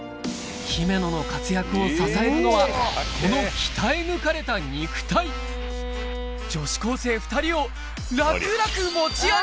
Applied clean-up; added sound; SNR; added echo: none; Bowed string instrument; 16 dB; none.